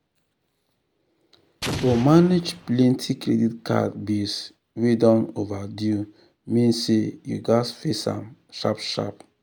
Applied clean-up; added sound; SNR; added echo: none; Explosion; 10 dB; none.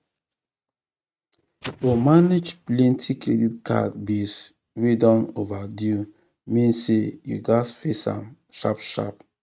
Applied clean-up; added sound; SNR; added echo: neural mask model RNNoise.